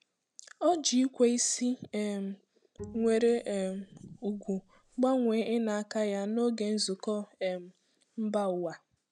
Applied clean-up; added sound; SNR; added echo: none; Bowed string instrument; 20 dB; none.